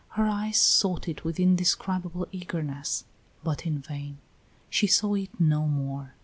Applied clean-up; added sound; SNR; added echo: none; none; none; none.